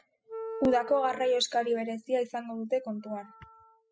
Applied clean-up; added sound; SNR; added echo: classical method spectral subtraction.